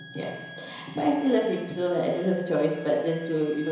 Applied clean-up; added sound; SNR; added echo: none; Wind instrument, woodwind instrument; 19 dB; reverberation time 1.0 s.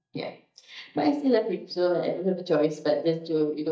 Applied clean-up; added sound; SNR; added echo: neural mask model DeepFilterNet 3.